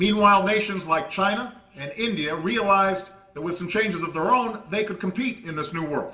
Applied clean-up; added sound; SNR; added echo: none; none; none; reverberation time 0.5 s.